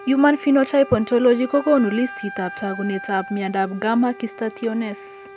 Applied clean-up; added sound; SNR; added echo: none; Wind instrument, woodwind instrument; 16 dB; none.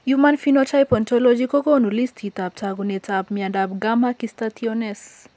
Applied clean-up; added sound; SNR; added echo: none; none; none; none.